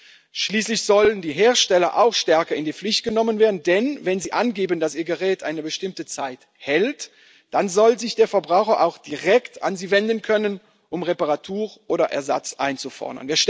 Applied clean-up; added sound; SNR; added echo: none; none; none; none.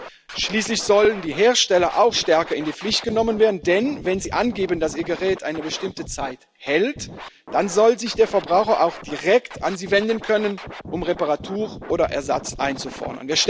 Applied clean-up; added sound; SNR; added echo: none; Scratching (performance technique); 16 dB; none.